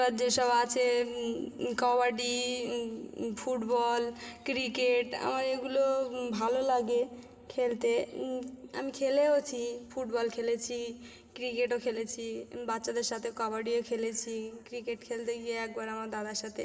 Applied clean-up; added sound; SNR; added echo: none; none; none; reverberation time 1.6 s.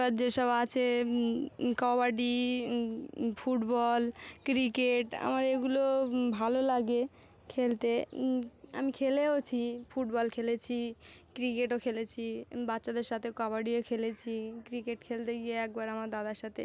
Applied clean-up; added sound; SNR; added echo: none; none; none; none.